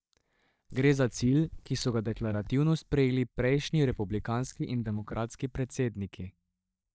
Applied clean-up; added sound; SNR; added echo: neural mask model DeepFilterNet 3.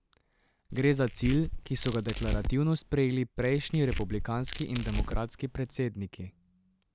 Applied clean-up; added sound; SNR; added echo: none; Tearing; 4 dB; none.